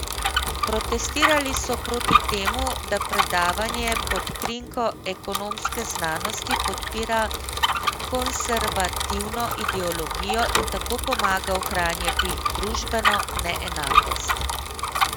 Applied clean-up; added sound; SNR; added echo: none; Bicycle; -3 dB; none.